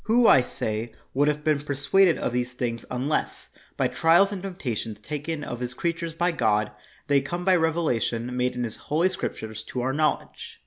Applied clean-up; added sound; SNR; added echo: none; none; none; none.